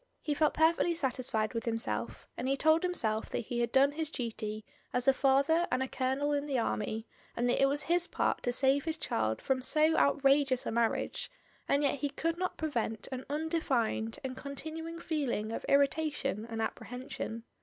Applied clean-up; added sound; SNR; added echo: none; none; none; none.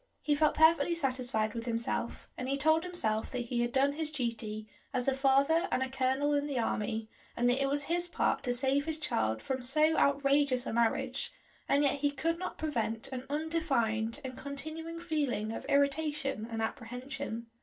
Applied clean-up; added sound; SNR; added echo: none; none; none; reverberation time 0.2 s.